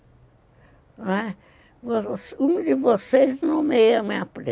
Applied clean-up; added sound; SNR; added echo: none; none; none; none.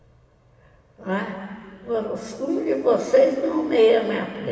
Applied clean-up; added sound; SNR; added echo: none; none; none; reverberation time 2.5 s.